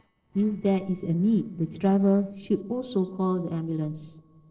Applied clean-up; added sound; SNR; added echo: neural separator model SepFormer DNS4.